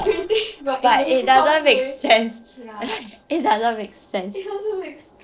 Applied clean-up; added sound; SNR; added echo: neural separator model SepFormer DNS4.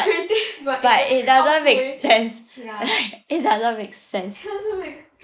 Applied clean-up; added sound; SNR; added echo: neural mask model Resemble Enhance denoiser.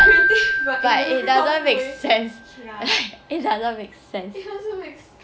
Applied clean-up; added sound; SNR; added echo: none; Keyboard (musical); 0 dB; none.